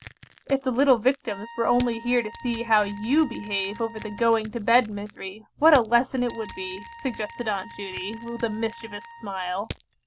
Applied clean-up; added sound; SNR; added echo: none; Crushing + Trumpet; 17 dB; none.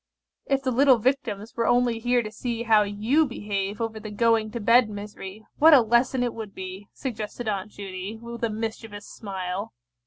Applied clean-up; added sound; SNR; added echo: none; none; none; none.